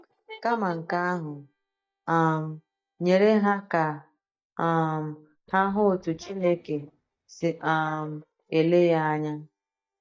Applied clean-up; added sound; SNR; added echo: neural mask model DeepFilterNet 3.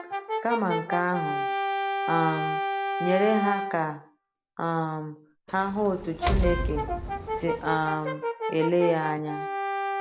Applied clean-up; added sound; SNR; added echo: none; Brass instrument + Door; 1 dB; none.